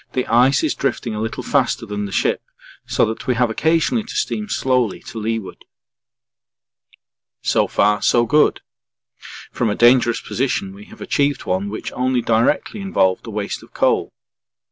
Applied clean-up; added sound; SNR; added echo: none; none; none; none.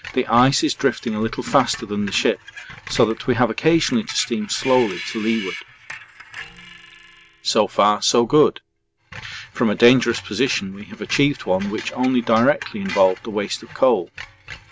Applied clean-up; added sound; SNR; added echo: none; Screech; 17 dB; none.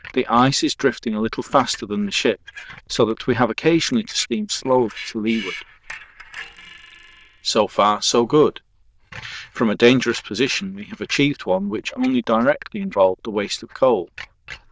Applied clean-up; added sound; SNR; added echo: neural diffusion model UNIVERSE++.